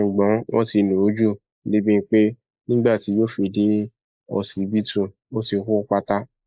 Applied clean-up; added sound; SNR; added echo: neural mask model Resemble Enhance denoiser.